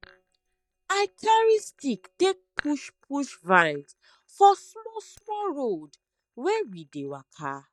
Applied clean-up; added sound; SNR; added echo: neural mask model DeepFilterNet 3.